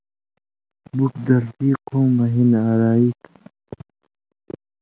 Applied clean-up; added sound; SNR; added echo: none; none; none; none.